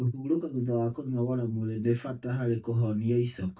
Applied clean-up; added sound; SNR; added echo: neural mask model DeepFilterNet 3.